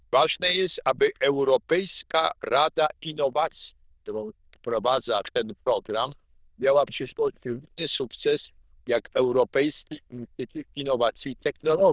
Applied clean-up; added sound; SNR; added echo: neural diffusion model UNIVERSE++.